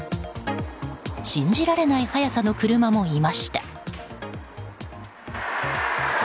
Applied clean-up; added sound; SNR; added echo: none; none; none; none.